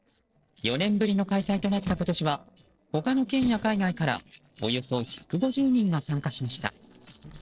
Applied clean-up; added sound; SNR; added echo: neural separator model SepFormer DNS4.